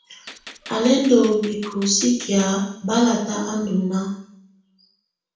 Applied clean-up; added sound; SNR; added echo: none; Gunshot, gunfire; 20 dB; reverberation time 0.7 s.